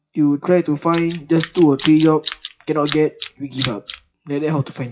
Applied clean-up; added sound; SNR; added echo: classical method WPE with log-MMSE.